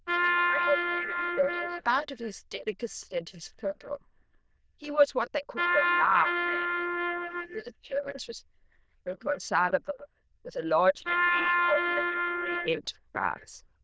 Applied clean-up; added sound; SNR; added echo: neural diffusion model UNIVERSE++.